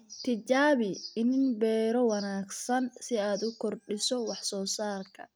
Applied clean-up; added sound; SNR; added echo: none; none; none; none.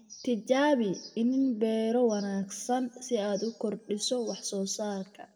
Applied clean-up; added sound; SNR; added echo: none; none; none; reverberation time 1.0 s.